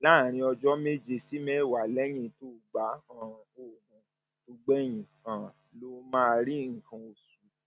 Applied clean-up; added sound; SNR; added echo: none; none; none; none.